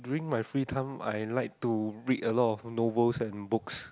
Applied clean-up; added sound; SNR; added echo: none; none; none; none.